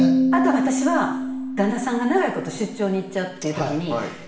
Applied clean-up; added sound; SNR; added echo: none; Piano; 1 dB; reverberation time 0.9 s.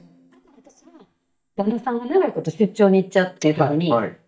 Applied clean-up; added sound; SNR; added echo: neural mask model DeepFilterNet 3.